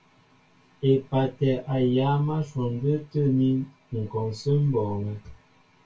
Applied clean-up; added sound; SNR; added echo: none; none; none; reverberation time 0.2 s.